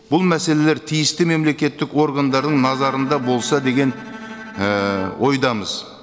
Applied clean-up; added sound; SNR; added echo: none; Bowed string instrument; 17 dB; none.